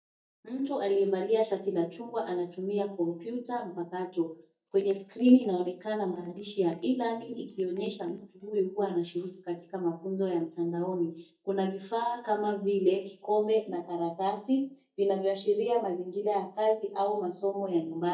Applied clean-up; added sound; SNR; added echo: neural mask model DeepFilterNet 3.